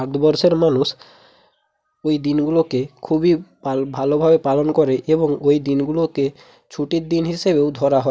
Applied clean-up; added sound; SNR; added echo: none; none; none; none.